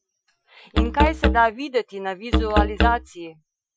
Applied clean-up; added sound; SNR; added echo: classical method Wiener filter.